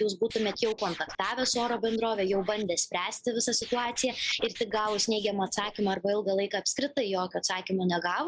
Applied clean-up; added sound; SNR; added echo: neural mask model Resemble Enhance denoiser.